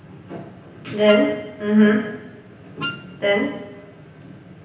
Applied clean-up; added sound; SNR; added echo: none; Wind instrument, woodwind instrument; 11 dB; reverberation time 0.9 s.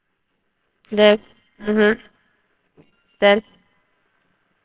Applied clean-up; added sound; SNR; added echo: neural separator model SepFormer WHAMR!.